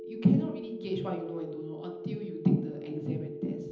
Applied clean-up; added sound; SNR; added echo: none; Telephone; 10 dB; reverberation time 0.9 s.